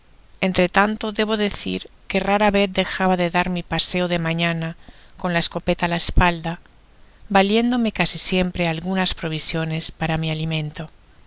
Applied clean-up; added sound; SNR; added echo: none; none; none; none.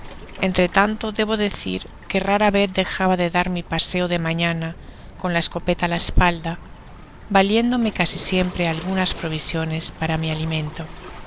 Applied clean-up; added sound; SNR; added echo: none; Waves, surf + Truck; 17 dB; none.